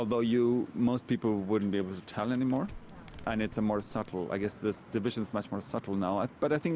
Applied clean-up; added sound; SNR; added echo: none; Crumpling, crinkling; 19 dB; none.